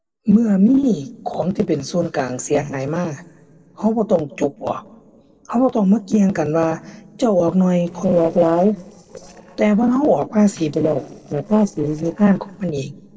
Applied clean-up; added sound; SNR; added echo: neural separator model SepFormer DNS4.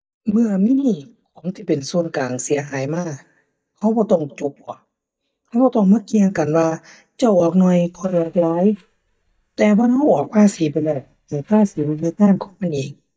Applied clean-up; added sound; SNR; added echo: neural mask model DeepFilterNet 3.